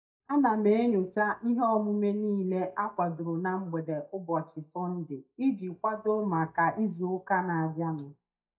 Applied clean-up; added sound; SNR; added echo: neural mask model DeepFilterNet 3.